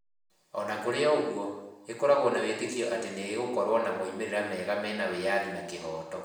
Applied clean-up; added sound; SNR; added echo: none; none; none; reverberation time 0.9 s.